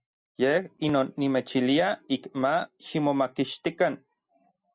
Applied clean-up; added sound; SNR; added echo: none; none; none; none.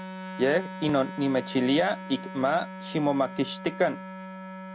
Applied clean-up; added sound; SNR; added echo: none; Wind instrument, woodwind instrument; 11 dB; none.